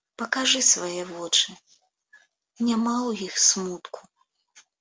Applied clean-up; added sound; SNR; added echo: none; none; none; none.